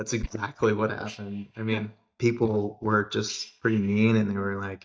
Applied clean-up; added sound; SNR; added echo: neural mask model DeepFilterNet 3.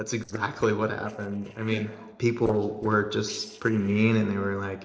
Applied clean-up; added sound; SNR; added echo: neural separator model SepFormer DNS4.